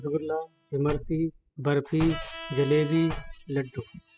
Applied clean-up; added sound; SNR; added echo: classical method spectral subtraction.